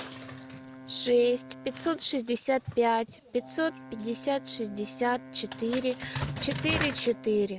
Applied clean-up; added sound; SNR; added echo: none; Brass instrument; 17 dB; none.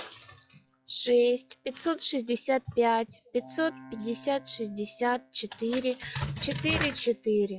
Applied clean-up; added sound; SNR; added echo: classical method log-MMSE.